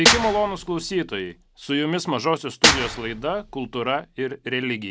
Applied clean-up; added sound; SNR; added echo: none; Clapping / Drum kit; 0 dB; none.